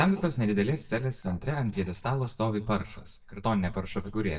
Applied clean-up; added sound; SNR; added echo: neural mask model DeepFilterNet 3.